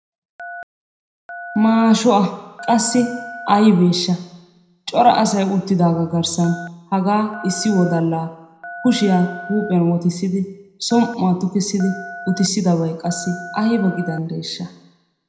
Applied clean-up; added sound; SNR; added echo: none; Telephone; 15 dB; reverberation time 0.8 s.